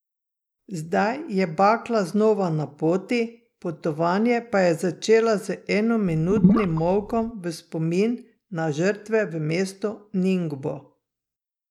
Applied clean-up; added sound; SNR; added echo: neural mask model DeepFilterNet 3.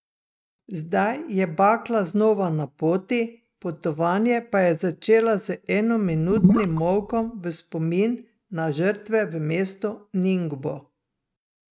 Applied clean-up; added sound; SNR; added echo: neural mask model RNNoise.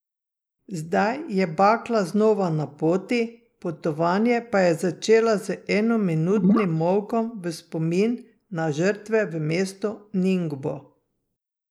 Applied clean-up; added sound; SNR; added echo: neural mask model Resemble Enhance denoiser.